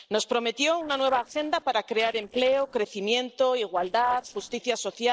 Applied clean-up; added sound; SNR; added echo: neural separator model SepFormer DNS4.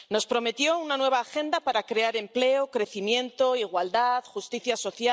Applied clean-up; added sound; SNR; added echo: none; none; none; none.